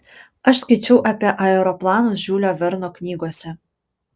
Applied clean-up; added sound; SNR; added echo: none; none; none; none.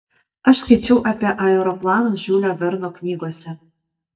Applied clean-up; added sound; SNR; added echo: neural mask model DeepFilterNet 3.